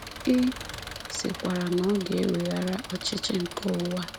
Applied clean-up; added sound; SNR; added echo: none; Engine; 11 dB; none.